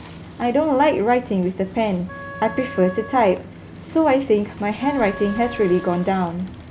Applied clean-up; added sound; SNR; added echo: none; Wind instrument, woodwind instrument + Bicycle; 16 dB; none.